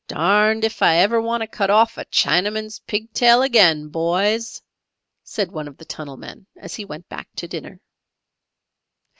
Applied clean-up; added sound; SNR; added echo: none; none; none; none.